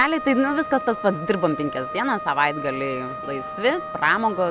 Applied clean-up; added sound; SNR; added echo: none; Wind instrument, woodwind instrument; 10 dB; none.